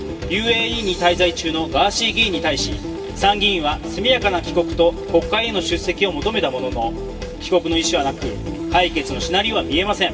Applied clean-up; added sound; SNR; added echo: none; none; none; reverberation time 2.9 s.